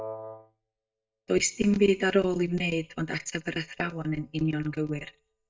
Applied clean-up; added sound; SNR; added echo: neural mask model DeepFilterNet 3.